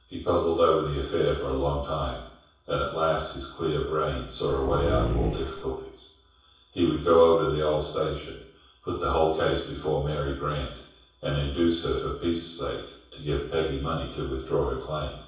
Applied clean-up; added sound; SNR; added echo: none; Dog; 2 dB; reverberation time 0.7 s.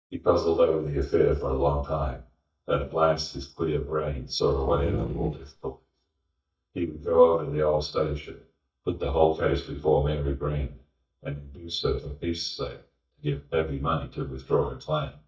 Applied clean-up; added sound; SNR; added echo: neural mask model DeepFilterNet 3.